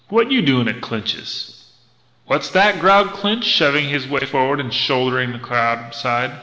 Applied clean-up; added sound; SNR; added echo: none; none; none; reverberation time 1.3 s.